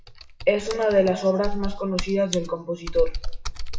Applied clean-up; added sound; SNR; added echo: classical method WPE with log-MMSE.